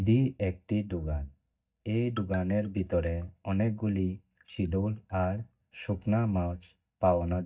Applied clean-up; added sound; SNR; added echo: neural mask model DeepFilterNet 3.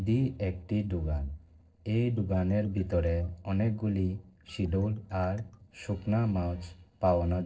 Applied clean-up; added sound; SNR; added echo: neural separator model SepFormer DNS4.